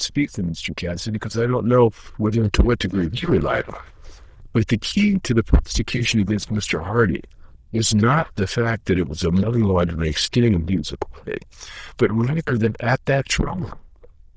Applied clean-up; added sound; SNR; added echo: neural diffusion model UNIVERSE++.